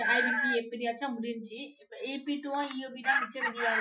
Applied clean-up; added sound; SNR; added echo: classical method Wiener filter.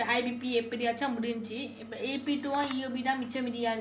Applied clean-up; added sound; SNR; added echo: none; none; none; none.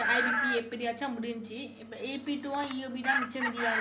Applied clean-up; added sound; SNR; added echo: none; Chicken, rooster; 0 dB; none.